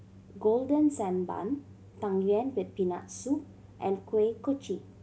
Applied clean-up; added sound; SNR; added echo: none; none; none; none.